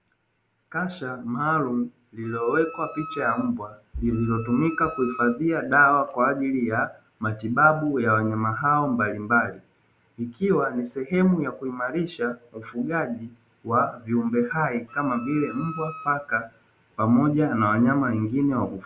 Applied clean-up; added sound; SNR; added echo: none; Wind instrument, woodwind instrument; 15 dB; none.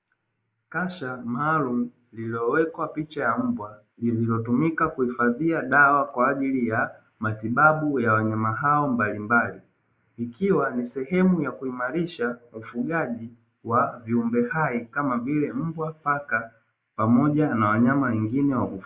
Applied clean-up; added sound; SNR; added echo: neural mask model Resemble Enhance denoiser.